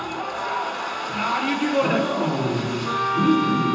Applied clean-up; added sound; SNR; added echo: none; none; none; reverberation time 0.6 s.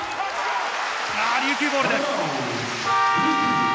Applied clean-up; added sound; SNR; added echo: none; none; none; none.